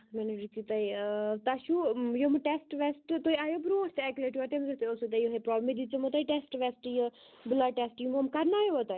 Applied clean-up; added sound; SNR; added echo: none; none; none; none.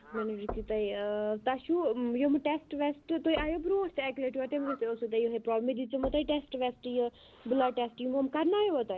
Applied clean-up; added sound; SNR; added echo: none; Knock / Wood + Fowl; 16 dB; none.